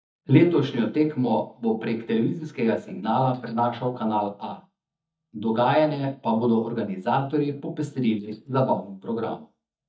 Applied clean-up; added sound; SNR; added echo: neural mask model DeepFilterNet 3.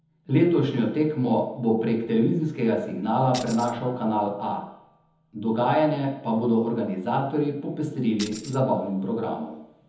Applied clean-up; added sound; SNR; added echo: none; Tambourine; 14 dB; reverberation time 1.0 s.